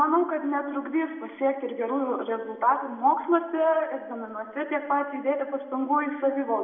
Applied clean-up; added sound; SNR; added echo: none; none; none; reverberation time 1.5 s.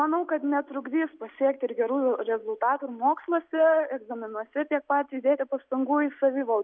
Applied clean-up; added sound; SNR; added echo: none; none; none; none.